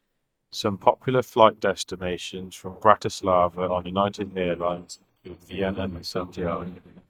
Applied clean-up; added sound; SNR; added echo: neural mask model DeepFilterNet 3.